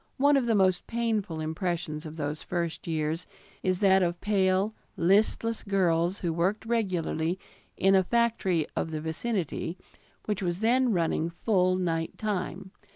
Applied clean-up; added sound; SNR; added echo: none; none; none; none.